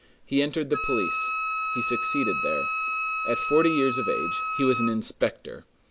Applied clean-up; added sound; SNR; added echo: none; Wind instrument, woodwind instrument; 2 dB; none.